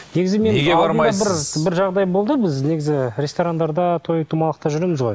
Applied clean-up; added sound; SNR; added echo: none; none; none; none.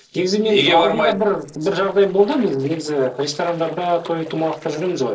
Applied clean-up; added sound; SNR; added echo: neural separator model SepFormer DNS4.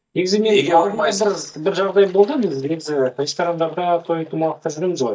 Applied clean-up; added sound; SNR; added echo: neural mask model DeepFilterNet 3.